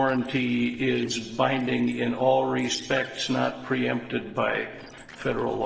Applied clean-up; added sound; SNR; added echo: neural separator model SepFormer DNS4.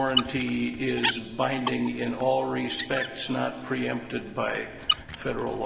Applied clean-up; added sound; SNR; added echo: none; Squeak; 0 dB; reverberation time 3.0 s.